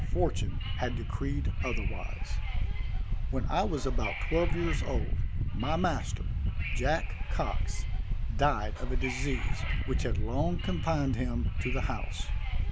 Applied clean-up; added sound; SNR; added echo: none; Subway, metro, underground / Wind; -5 dB; none.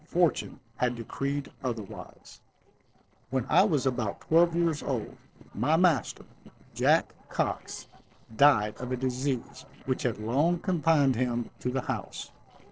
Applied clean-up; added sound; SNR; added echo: neural separator model SepFormer DNS4.